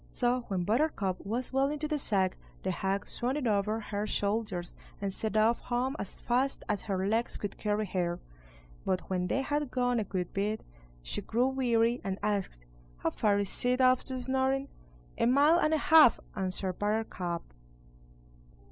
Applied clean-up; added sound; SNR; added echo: none; none; none; none.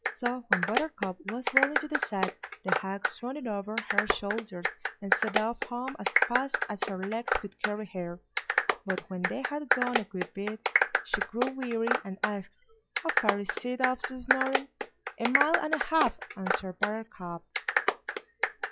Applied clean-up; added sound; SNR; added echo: classical method log-MMSE.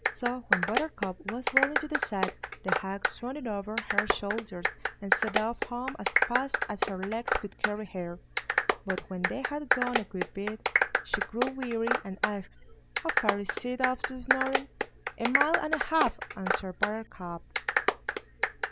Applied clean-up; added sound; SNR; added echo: none; Clapping; -3 dB; none.